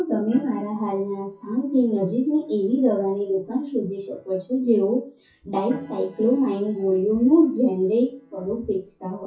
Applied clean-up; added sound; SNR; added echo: classical method WPE with log-MMSE.